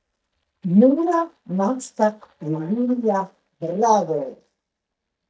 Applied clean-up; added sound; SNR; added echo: neural mask model DeepFilterNet 3.